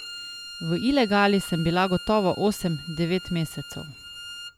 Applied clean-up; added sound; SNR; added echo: none; Bowed string instrument; 14 dB; none.